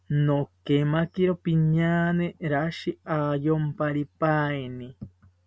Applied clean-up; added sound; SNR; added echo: none; none; none; none.